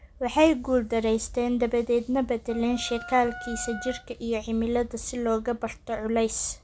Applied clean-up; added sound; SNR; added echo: none; Wind instrument, woodwind instrument; 14 dB; none.